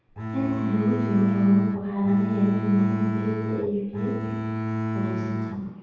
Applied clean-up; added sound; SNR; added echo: none; Bowed string instrument; 4 dB; reverberation time 1.3 s.